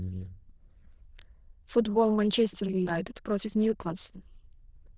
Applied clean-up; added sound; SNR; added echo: neural diffusion model UNIVERSE++.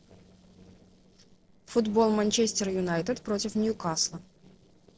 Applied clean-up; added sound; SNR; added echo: neural separator model SepFormer DNS4.